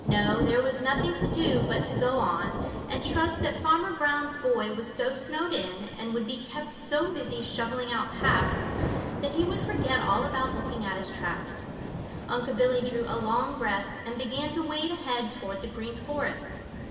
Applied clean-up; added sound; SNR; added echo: none; Thunder / Rain; 5 dB; reverberation time 2.7 s.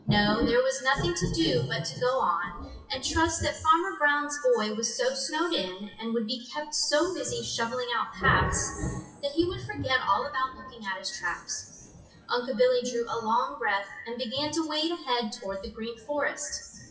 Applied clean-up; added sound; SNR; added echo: classical method WPE with log-MMSE.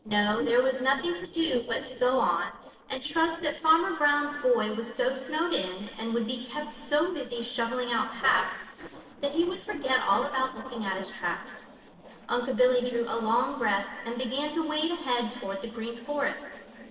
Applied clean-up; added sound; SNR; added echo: neural separator model SepFormer DNS4.